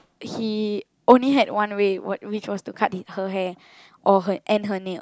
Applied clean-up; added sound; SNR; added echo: none; none; none; none.